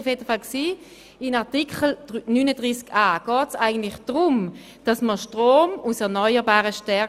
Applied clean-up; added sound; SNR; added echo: none; none; none; none.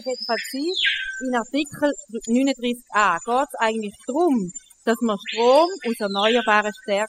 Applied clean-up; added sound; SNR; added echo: classical method spectral subtraction.